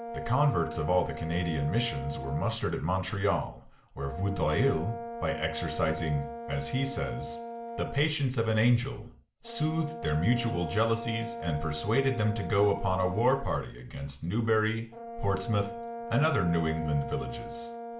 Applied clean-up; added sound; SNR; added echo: none; Brass instrument; 10 dB; reverberation time 0.4 s.